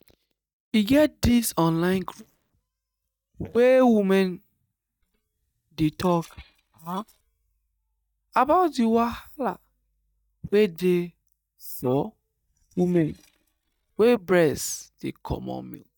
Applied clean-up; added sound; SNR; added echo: neural mask model DeepFilterNet 3.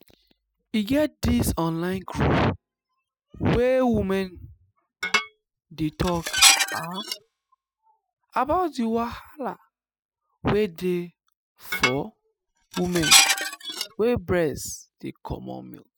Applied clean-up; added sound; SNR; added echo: classical method spectral subtraction.